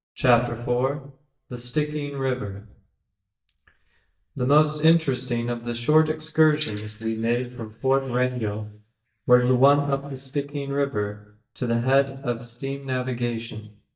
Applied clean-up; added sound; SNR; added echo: neural mask model DeepFilterNet 3.